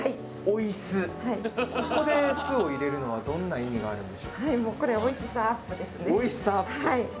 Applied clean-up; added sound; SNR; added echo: none; none; none; none.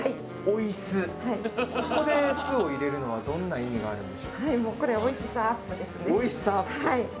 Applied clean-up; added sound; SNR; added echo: none; Wind instrument, woodwind instrument; 16 dB; none.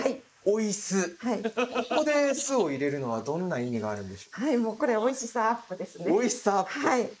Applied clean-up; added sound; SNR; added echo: neural mask model Resemble Enhance denoiser.